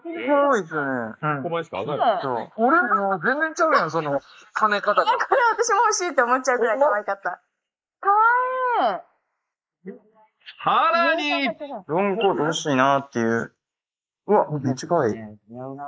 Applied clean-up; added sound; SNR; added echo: neural mask model Resemble Enhance denoiser.